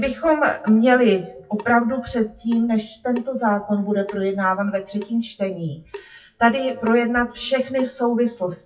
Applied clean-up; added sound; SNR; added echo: classical method WPE with log-MMSE.